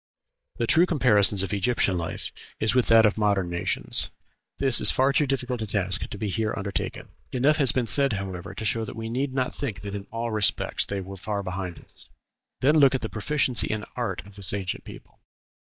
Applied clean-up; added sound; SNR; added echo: neural mask model DeepFilterNet 3.